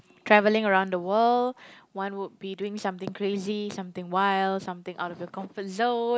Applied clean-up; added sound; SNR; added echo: none; none; none; none.